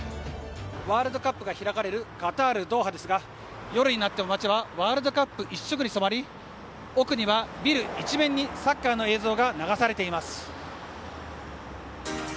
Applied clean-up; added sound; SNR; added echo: none; none; none; none.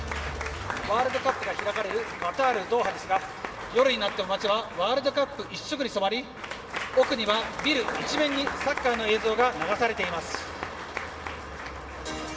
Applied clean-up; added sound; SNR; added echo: none; Applause / Crowd; 8 dB; reverberation time 2.1 s.